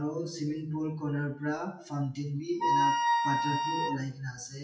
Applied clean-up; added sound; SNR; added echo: classical method WPE with log-MMSE.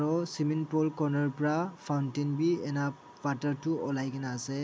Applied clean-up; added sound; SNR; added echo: none; none; none; none.